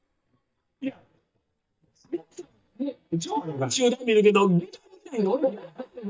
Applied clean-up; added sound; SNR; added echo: neural mask model DeepFilterNet 3.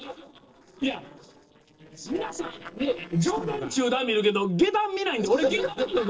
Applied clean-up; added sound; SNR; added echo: neural separator model SepFormer DNS4.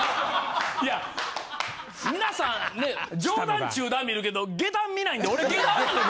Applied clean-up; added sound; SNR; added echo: none; none; none; none.